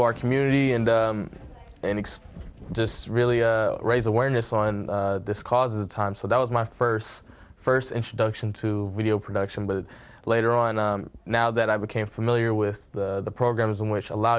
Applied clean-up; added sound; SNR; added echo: none; none; none; none.